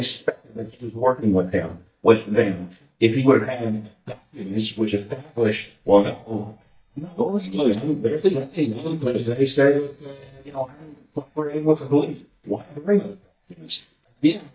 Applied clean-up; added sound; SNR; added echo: neural mask model DeepFilterNet 3.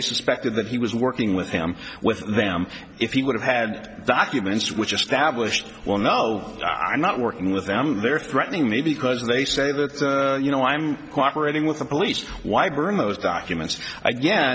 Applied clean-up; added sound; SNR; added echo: none; none; none; none.